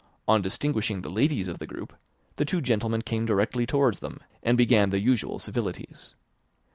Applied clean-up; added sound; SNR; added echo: none; none; none; none.